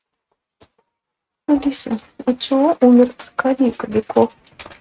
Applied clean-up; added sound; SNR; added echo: neural mask model RNNoise.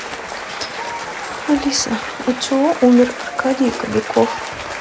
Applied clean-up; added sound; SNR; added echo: none; Applause / Cheering; 9 dB; none.